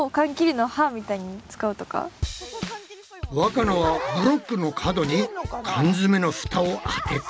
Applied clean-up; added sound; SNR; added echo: none; none; none; none.